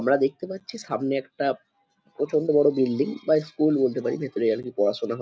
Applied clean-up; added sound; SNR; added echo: none; none; none; none.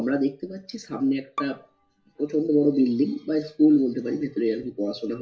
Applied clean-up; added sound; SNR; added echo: none; Bowed string instrument; 16 dB; reverberation time 0.2 s.